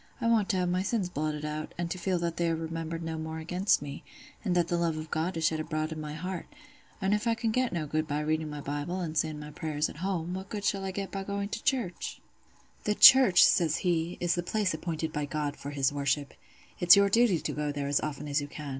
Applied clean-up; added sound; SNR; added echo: none; none; none; none.